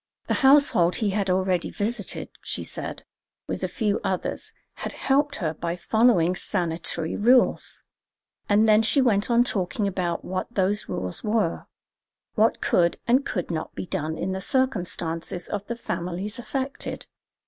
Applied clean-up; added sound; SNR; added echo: none; none; none; none.